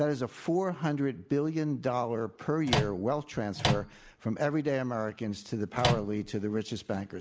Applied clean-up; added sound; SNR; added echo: none; Microwave oven; 1 dB; none.